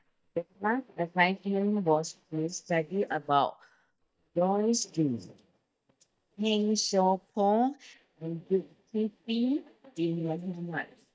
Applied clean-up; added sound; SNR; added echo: neural mask model DeepFilterNet 3.